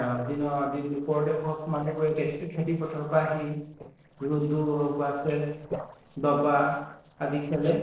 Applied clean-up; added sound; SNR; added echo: neural separator model SepFormer DNS4.